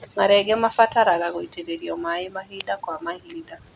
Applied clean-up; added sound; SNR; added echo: none; none; none; none.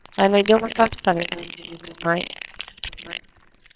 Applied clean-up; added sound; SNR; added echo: neural separator model SepFormer WHAMR!.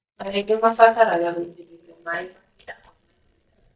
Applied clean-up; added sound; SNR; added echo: neural mask model DeepFilterNet 3.